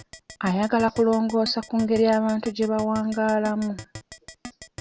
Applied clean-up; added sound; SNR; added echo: none; Keyboard (musical); 18 dB; none.